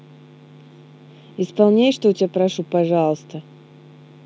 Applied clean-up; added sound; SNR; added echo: none; none; none; none.